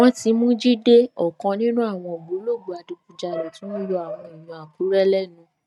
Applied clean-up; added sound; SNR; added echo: neural mask model RNNoise.